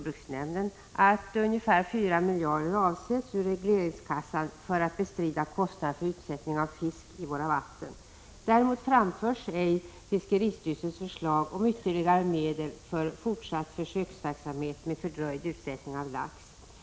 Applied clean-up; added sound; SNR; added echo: none; none; none; none.